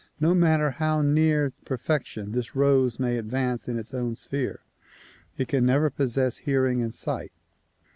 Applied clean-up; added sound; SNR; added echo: none; none; none; none.